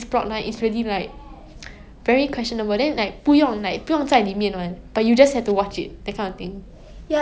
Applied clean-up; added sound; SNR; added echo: none; none; none; none.